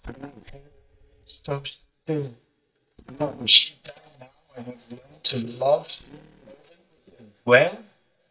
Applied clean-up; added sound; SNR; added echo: neural mask model DeepFilterNet 3.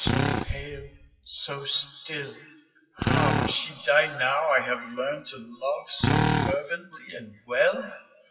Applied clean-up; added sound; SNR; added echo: classical method WPE with log-MMSE.